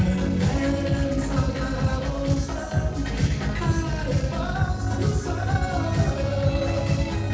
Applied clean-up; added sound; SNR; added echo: neural separator model SepFormer DNS4.